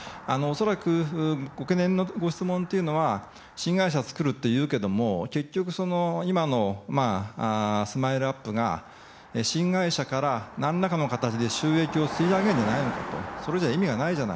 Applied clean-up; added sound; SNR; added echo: none; Car passing by; 14 dB; none.